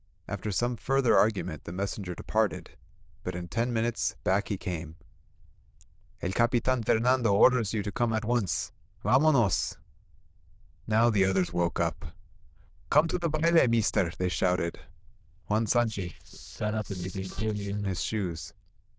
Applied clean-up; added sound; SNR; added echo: neural diffusion model UNIVERSE++.